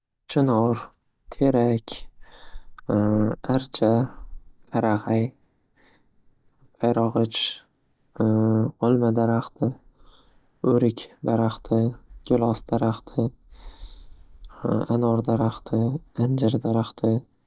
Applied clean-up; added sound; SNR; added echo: neural mask model DeepFilterNet 3.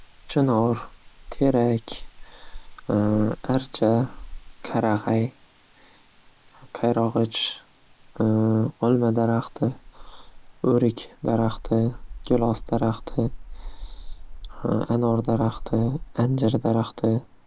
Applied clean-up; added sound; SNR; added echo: none; Rain; 14 dB; none.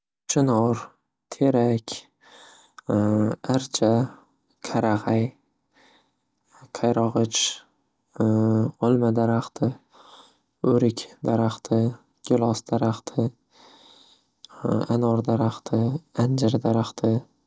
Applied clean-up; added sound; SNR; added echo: none; none; none; none.